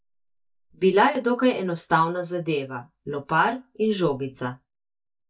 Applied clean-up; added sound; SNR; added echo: neural mask model DeepFilterNet 3.